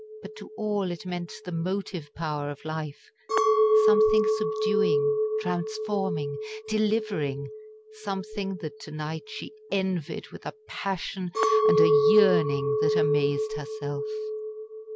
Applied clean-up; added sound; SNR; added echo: none; Chink, clink; -3 dB; none.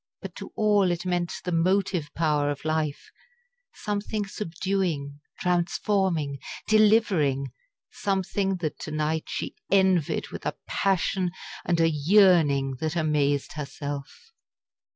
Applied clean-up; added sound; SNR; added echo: none; none; none; none.